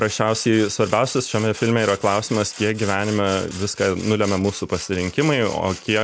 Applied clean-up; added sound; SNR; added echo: none; Sawing; 17 dB; none.